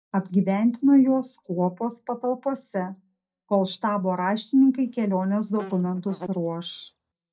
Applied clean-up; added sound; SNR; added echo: neural mask model DeepFilterNet 3.